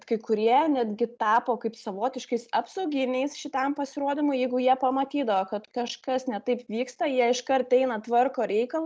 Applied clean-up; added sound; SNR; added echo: none; none; none; none.